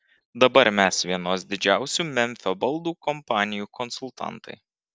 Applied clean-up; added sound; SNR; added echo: neural mask model DeepFilterNet 3.